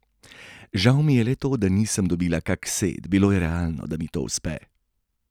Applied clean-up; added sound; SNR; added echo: none; none; none; none.